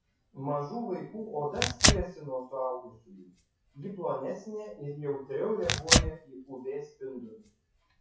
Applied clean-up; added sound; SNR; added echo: classical method WPE with log-MMSE.